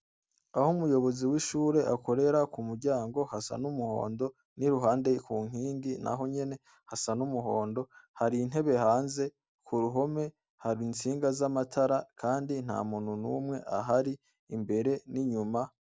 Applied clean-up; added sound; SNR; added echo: none; none; none; none.